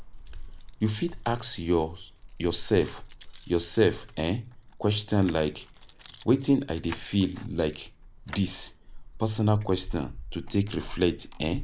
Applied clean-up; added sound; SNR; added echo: none; Keys jangling; 13 dB; none.